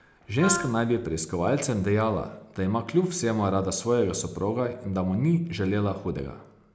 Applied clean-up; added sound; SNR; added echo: none; Wind instrument, woodwind instrument; 8 dB; none.